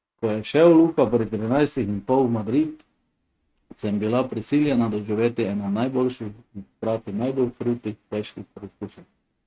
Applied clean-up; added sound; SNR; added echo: neural mask model RNNoise.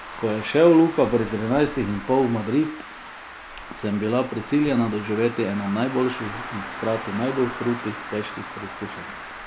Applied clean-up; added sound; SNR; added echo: none; Traffic noise, roadway noise; 12 dB; none.